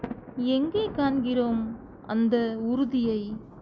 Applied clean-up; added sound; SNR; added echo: none; Thunder; 14 dB; none.